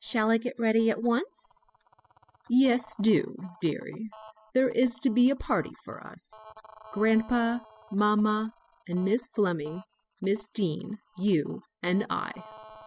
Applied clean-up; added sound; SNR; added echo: classical method spectral subtraction.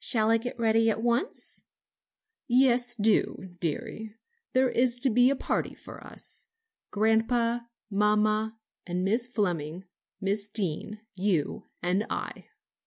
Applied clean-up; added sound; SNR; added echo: none; none; none; none.